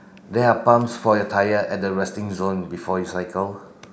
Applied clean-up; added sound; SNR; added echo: none; none; none; none.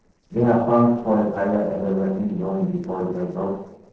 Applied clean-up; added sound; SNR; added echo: neural separator model SepFormer DNS4.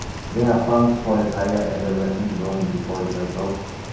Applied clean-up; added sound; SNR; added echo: none; Rain; 9 dB; reverberation time 0.9 s.